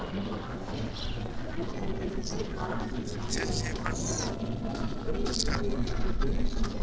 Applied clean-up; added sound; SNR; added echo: neural separator model SepFormer DNS4.